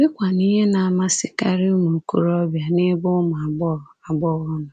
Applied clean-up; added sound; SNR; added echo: none; none; none; none.